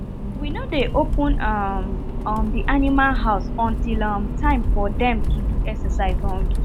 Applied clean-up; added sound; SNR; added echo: none; Accelerating, revving, vroom; -2 dB; none.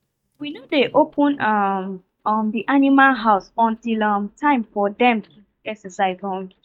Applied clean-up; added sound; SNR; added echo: neural mask model DeepFilterNet 3.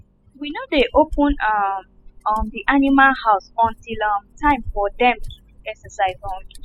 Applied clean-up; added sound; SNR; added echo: classical method spectral subtraction.